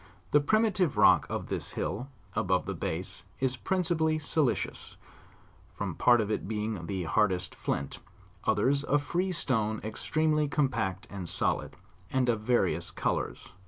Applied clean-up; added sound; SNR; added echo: none; none; none; none.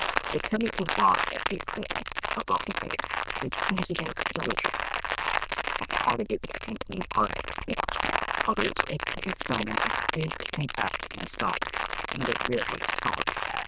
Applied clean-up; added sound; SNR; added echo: neural diffusion model UNIVERSE++.